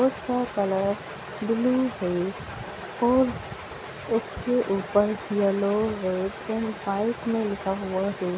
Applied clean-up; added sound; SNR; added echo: none; none; none; none.